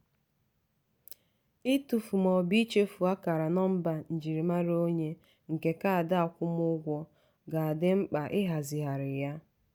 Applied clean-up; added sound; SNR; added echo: none; none; none; none.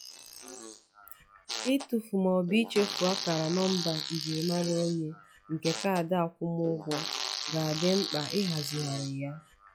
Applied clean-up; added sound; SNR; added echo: classical method log-MMSE.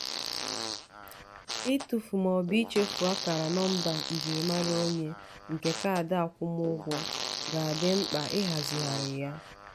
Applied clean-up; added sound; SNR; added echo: none; Fart; 6 dB; none.